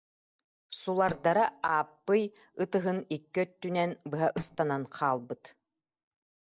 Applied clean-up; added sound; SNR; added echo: neural separator model SepFormer DNS4.